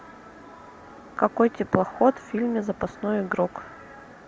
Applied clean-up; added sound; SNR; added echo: none; none; none; none.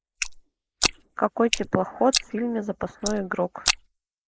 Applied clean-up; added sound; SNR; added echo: neural mask model Resemble Enhance denoiser.